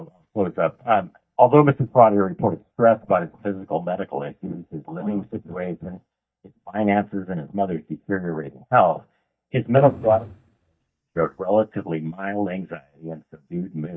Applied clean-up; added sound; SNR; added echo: neural mask model DeepFilterNet 3.